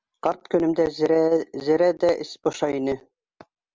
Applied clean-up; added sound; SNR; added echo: none; none; none; none.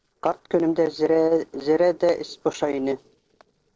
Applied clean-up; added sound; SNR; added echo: neural separator model SepFormer DNS4.